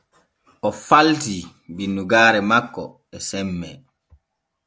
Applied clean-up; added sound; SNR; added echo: none; none; none; none.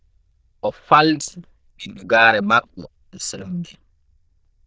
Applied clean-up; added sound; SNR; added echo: neural diffusion model UNIVERSE++.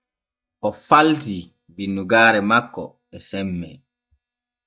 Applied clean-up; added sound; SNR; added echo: neural mask model DeepFilterNet 3.